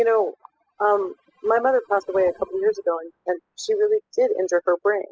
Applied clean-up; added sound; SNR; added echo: classical method spectral subtraction.